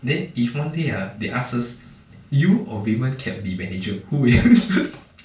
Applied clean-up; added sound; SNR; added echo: none; none; none; reverberation time 0.3 s.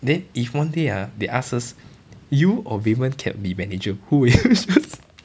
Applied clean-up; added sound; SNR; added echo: none; none; none; none.